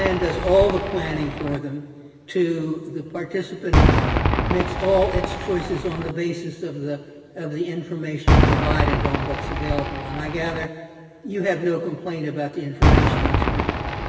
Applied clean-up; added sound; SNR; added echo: none; Cheering / Fireworks; -2 dB; reverberation time 1.9 s.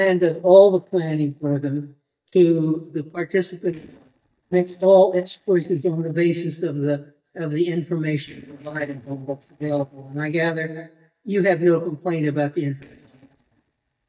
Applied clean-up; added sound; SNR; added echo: neural mask model DeepFilterNet 3.